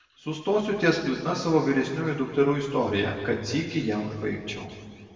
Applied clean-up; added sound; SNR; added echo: none; none; none; reverberation time 2.0 s.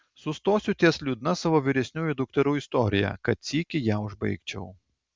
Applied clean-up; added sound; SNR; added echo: none; none; none; none.